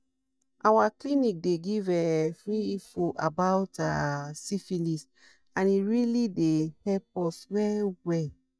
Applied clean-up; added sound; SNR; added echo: neural mask model DeepFilterNet 3.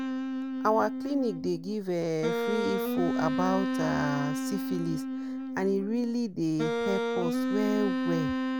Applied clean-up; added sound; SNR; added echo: none; Wind instrument, woodwind instrument; 0 dB; none.